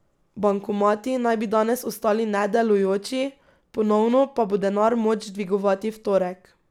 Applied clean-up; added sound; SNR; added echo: none; none; none; none.